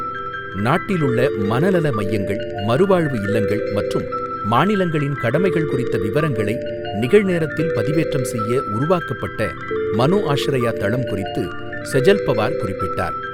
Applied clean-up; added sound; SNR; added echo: none; Piano; 4 dB; none.